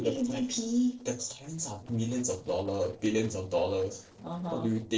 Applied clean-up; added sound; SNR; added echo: neural separator model SepFormer DNS4.